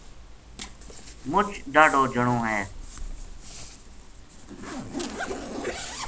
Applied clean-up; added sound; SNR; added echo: none; Zipper (clothing); 9 dB; none.